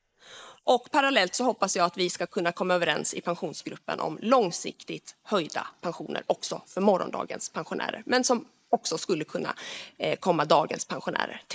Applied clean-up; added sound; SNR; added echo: neural mask model Resemble Enhance denoiser.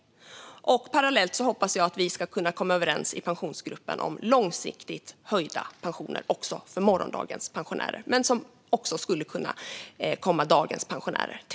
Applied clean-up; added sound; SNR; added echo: none; none; none; none.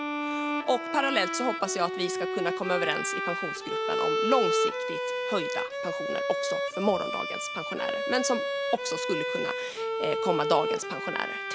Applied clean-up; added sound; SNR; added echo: none; Bowed string instrument; -1 dB; none.